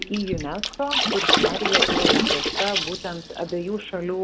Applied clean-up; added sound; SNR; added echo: none; Water / Splash, splatter; -4 dB; none.